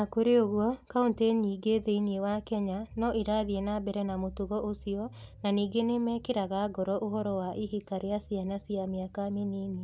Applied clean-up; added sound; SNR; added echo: none; none; none; none.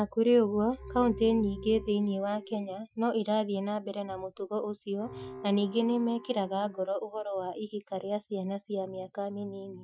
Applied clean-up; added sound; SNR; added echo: classical method Wiener filter.